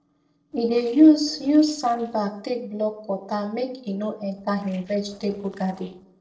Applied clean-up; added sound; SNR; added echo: neural separator model SepFormer DNS4.